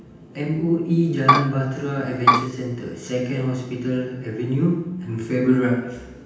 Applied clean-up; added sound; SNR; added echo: none; Bowed string instrument; -5 dB; reverberation time 0.9 s.